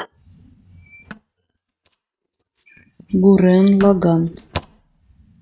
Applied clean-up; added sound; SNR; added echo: neural mask model RNNoise.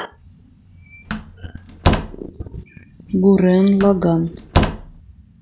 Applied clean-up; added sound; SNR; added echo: none; Slam; 4 dB; none.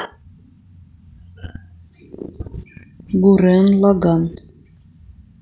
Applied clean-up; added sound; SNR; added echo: none; none; none; none.